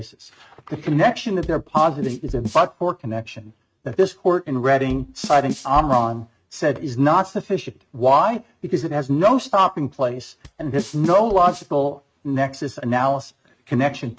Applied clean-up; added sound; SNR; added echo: neural mask model RNNoise.